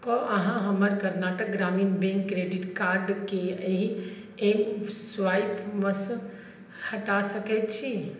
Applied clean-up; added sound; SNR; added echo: none; none; none; reverberation time 0.8 s.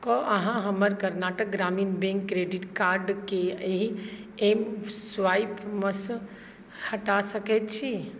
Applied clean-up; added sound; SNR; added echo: none; none; none; none.